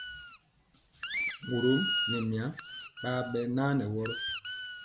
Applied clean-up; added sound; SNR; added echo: none; Squeak; 1 dB; none.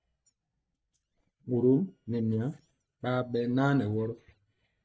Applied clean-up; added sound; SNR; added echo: neural mask model DeepFilterNet 3.